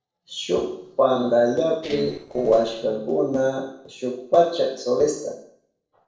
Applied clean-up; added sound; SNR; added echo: neural separator model SepFormer DNS4.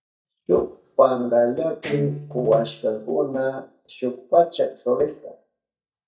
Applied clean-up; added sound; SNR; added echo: neural mask model DeepFilterNet 3.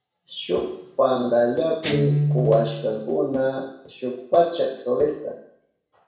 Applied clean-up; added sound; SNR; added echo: none; Guitar; 6 dB; reverberation time 0.7 s.